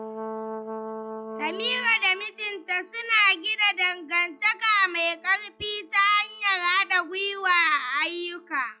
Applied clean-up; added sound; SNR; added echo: classical method log-MMSE.